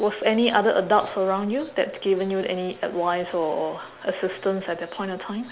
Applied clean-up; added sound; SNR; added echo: none; none; none; none.